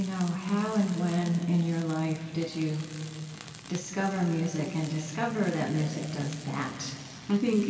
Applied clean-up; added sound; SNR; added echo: none; Tools; 18 dB; reverberation time 2.5 s.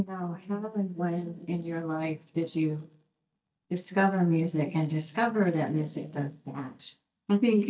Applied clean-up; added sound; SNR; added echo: neural mask model DeepFilterNet 3.